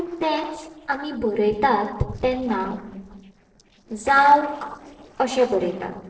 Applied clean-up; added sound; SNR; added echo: neural separator model SepFormer DNS4.